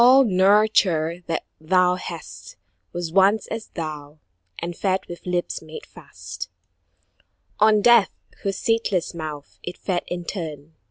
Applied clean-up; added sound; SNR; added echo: none; none; none; none.